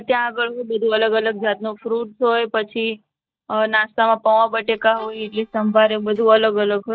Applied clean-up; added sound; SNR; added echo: neural mask model DeepFilterNet 3.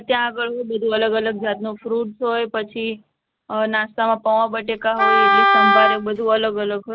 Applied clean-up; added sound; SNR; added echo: none; Wind instrument, woodwind instrument; -4 dB; none.